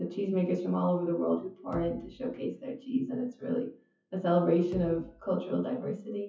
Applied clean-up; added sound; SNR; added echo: classical method WPE with log-MMSE.